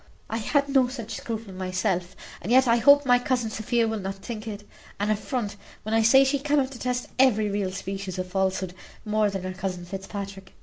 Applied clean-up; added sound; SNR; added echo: none; none; none; none.